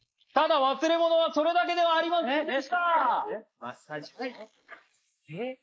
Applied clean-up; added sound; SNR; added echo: neural mask model Resemble Enhance denoiser.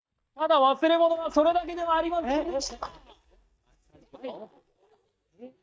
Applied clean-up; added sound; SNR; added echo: neural mask model DeepFilterNet 3.